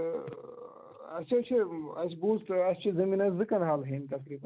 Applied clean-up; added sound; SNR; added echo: none; none; none; none.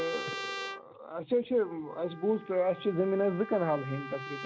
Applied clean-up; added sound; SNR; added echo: none; Trumpet; 11 dB; none.